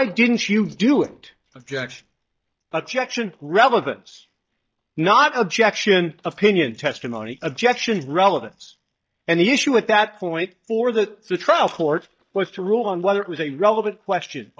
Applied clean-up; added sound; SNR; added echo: neural mask model DeepFilterNet 3.